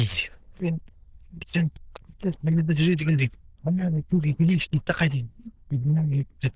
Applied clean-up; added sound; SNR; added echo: neural diffusion model UNIVERSE++.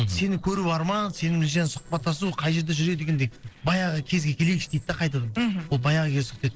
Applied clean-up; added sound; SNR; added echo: neural separator model SepFormer DNS4.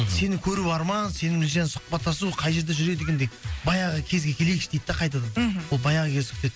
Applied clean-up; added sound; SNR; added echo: none; none; none; none.